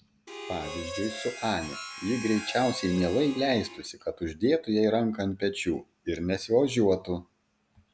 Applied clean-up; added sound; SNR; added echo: none; Harmonica; 11 dB; none.